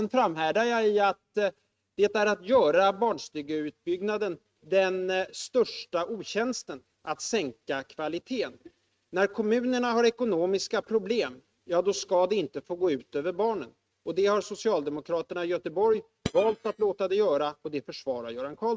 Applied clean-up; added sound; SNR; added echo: neural mask model RNNoise.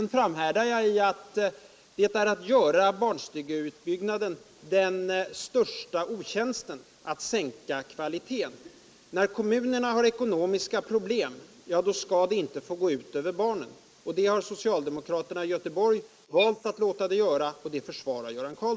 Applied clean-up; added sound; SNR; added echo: neural mask model Resemble Enhance denoiser.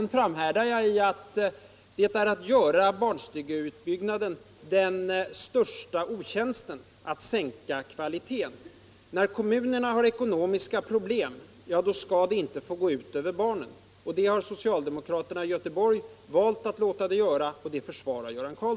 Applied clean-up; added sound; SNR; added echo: none; none; none; none.